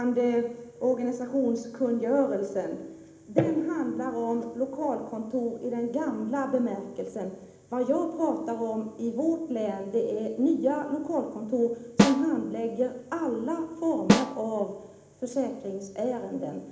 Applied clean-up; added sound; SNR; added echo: none; Snare drum; -1 dB; reverberation time 1.0 s.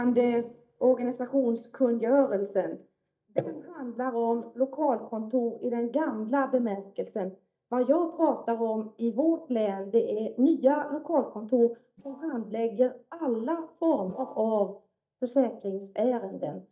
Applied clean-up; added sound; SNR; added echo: neural mask model DeepFilterNet 3.